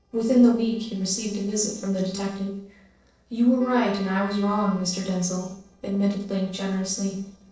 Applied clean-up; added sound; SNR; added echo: neural separator model SepFormer DNS4.